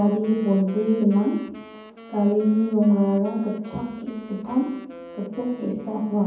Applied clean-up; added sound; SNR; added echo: none; Wind instrument, woodwind instrument; 19 dB; reverberation time 1.2 s.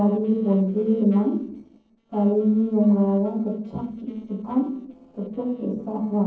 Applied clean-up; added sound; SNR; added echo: neural separator model SepFormer DNS4.